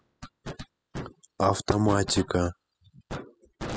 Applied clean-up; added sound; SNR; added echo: classical method spectral subtraction.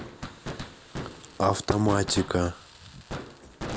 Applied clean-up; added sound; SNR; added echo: none; Fireworks; 10 dB; none.